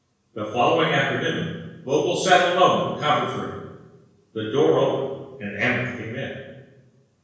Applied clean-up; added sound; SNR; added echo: none; none; none; reverberation time 1.0 s.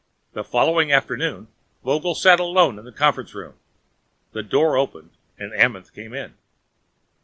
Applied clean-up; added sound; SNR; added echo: none; none; none; none.